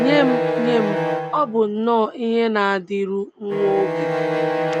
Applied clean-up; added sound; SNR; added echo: none; Bowed string instrument; 3 dB; none.